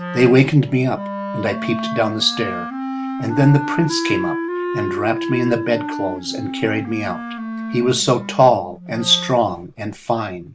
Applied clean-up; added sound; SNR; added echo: none; Wind instrument, woodwind instrument; 7 dB; none.